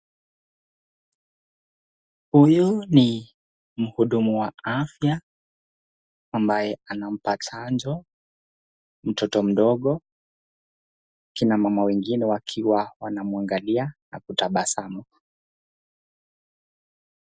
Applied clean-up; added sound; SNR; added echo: none; none; none; none.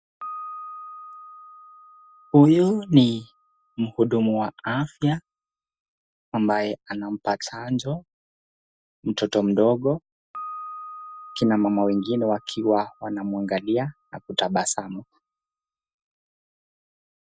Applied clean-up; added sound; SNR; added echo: none; Piano; 20 dB; none.